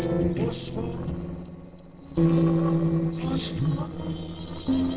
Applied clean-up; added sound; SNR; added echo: neural separator model SepFormer DNS4.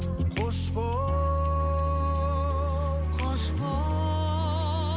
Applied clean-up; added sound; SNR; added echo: none; none; none; none.